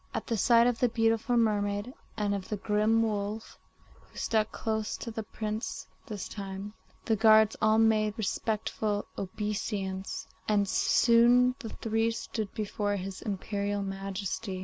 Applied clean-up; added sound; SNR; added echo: none; none; none; none.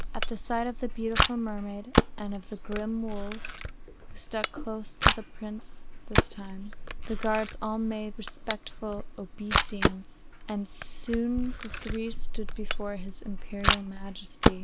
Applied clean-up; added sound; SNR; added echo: none; Camera; -5 dB; none.